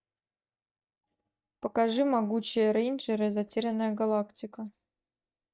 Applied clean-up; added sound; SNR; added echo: neural mask model DeepFilterNet 3.